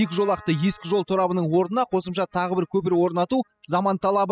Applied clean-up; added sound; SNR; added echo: classical method spectral subtraction.